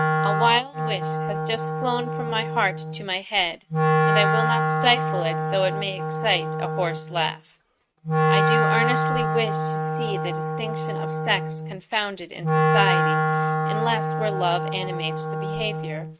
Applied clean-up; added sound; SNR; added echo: neural mask model RNNoise.